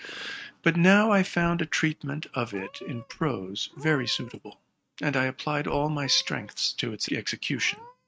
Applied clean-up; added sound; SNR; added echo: neural mask model RNNoise.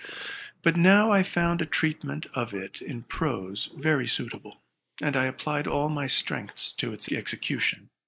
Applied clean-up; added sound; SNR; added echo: neural mask model Resemble Enhance denoiser.